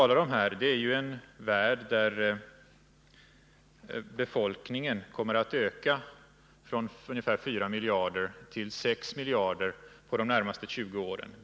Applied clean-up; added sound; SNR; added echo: none; none; none; none.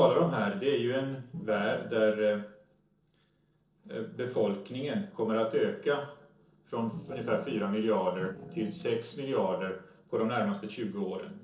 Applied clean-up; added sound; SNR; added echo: neural separator model SepFormer DNS4.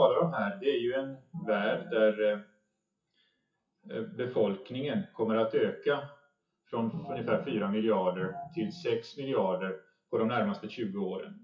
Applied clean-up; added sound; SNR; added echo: classical method WPE with log-MMSE.